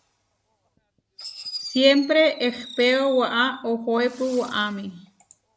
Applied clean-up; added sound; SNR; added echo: none; Fireworks; 17 dB; none.